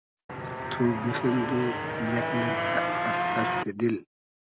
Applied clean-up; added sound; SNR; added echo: none; Motorcycle; -1 dB; none.